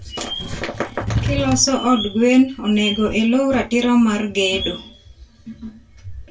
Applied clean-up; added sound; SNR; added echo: none; Wood / Tools; 5 dB; reverberation time 0.2 s.